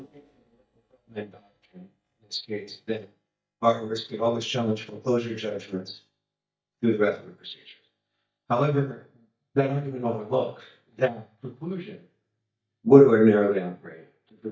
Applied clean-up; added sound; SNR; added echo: neural mask model DeepFilterNet 3.